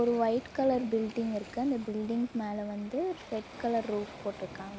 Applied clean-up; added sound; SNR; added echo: none; Waves, surf; 16 dB; none.